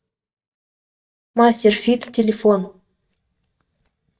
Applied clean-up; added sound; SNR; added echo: neural mask model DeepFilterNet 3.